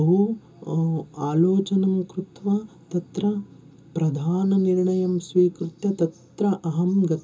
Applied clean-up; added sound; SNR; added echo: none; none; none; reverberation time 0.2 s.